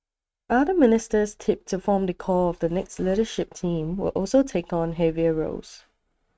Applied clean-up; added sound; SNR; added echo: neural mask model RNNoise.